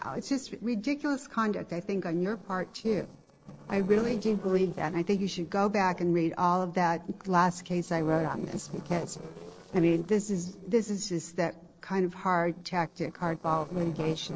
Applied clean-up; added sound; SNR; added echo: neural separator model SepFormer DNS4.